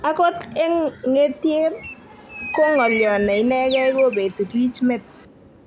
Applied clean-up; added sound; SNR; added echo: none; Bird; 11 dB; none.